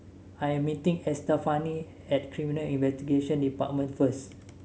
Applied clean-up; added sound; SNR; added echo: none; none; none; none.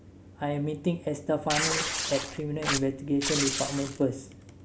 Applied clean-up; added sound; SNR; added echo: none; Tearing; 2 dB; none.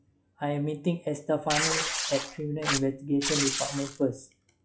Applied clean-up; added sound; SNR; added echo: classical method log-MMSE.